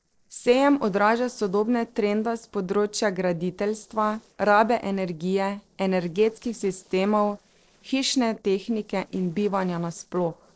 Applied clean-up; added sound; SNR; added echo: neural separator model SepFormer DNS4.